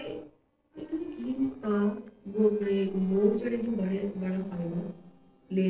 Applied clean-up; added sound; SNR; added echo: neural separator model SepFormer DNS4.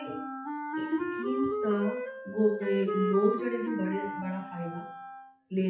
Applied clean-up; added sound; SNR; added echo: classical method WPE with log-MMSE.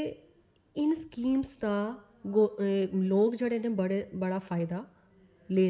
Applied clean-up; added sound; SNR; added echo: none; none; none; none.